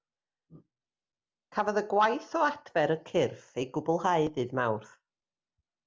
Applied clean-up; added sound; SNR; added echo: none; none; none; none.